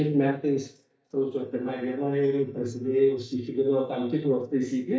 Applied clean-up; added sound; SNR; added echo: neural mask model DeepFilterNet 3.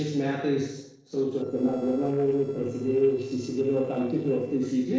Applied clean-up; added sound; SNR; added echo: neural separator model SepFormer DNS4.